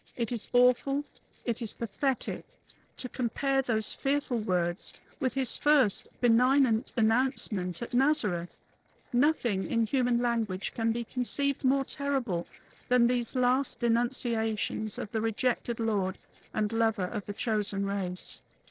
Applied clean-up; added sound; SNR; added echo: neural separator model SepFormer DNS4.